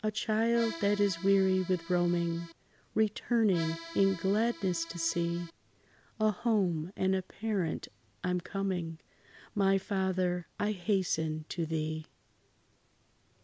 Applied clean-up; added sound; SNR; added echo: none; Accordion; 14 dB; none.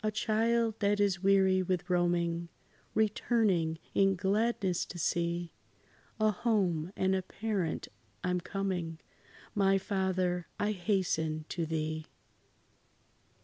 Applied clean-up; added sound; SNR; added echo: none; none; none; none.